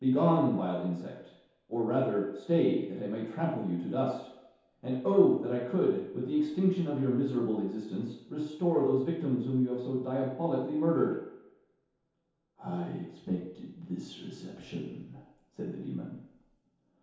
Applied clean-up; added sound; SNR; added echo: none; none; none; reverberation time 0.8 s.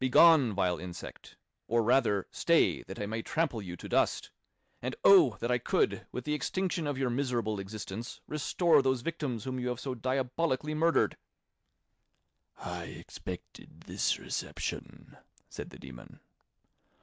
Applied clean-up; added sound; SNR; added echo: none; none; none; none.